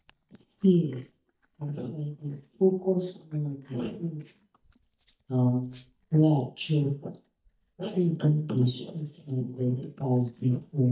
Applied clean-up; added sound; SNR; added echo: neural mask model DeepFilterNet 3.